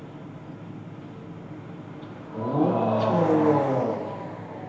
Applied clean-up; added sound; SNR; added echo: none; Cricket; 18 dB; reverberation time 0.8 s.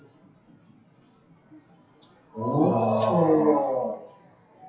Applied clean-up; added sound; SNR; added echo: classical method WPE with log-MMSE.